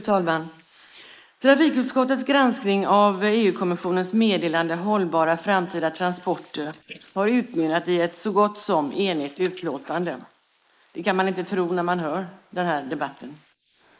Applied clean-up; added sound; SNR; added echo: neural mask model Resemble Enhance denoiser.